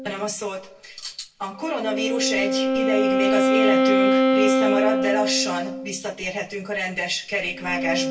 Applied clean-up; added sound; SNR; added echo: none; Wind instrument, woodwind instrument; -4 dB; reverberation time 0.2 s.